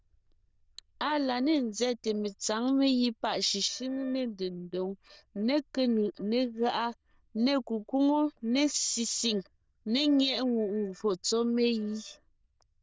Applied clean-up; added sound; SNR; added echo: neural diffusion model UNIVERSE++.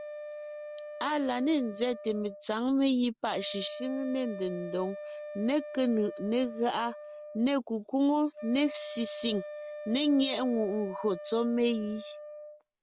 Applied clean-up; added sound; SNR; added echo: none; Wind instrument, woodwind instrument; 12 dB; none.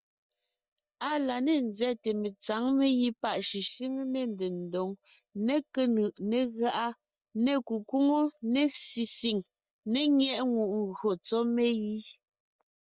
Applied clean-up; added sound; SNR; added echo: neural mask model DeepFilterNet 3.